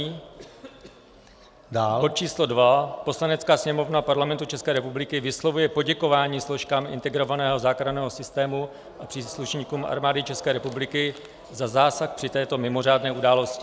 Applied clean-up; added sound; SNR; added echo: none; none; none; none.